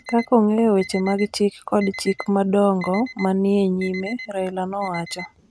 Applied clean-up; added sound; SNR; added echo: neural mask model RNNoise.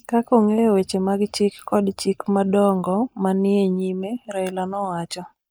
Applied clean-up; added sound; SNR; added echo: neural mask model Resemble Enhance denoiser.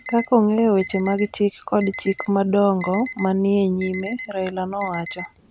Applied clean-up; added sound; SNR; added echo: none; Alarm; 16 dB; none.